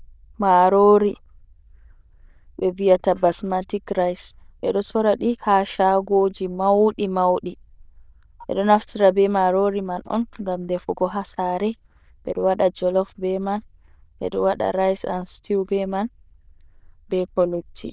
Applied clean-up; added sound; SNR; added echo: neural diffusion model UNIVERSE++.